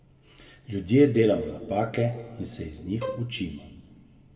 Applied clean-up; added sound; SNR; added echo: none; Bowed string instrument; 11 dB; reverberation time 1.6 s.